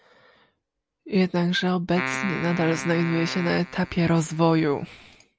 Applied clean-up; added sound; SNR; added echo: none; Keyboard (musical); 9 dB; none.